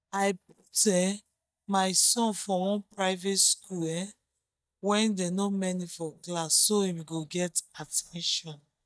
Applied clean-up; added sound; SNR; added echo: neural mask model DeepFilterNet 3.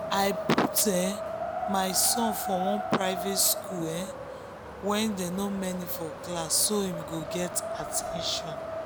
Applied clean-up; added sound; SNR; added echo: none; Wind; 6 dB; none.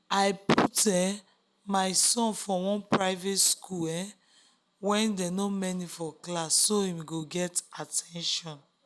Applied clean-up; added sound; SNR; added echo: none; none; none; none.